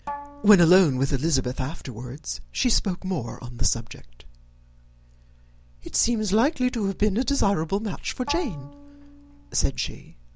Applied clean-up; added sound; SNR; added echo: none; Bowed string instrument; 16 dB; none.